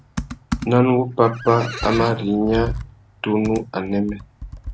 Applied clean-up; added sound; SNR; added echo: none; Livestock, farm animals, working animals + Computer keyboard; 11 dB; none.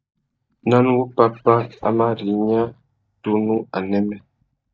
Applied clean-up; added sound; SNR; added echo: neural mask model DeepFilterNet 3.